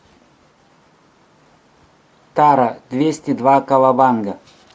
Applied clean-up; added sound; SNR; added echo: none; none; none; none.